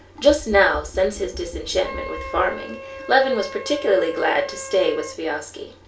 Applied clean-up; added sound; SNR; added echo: none; Wind instrument, woodwind instrument; 16 dB; reverberation time 0.3 s.